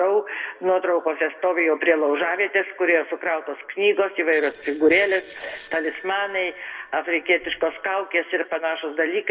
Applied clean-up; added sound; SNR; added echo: neural separator model SepFormer DNS4.